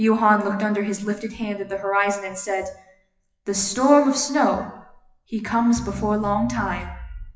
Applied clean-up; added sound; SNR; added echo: classical method WPE with log-MMSE.